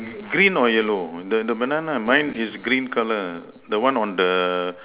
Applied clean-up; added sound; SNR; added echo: none; none; none; none.